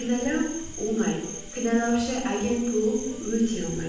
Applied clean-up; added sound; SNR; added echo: none; Cricket; 12 dB; reverberation time 0.7 s.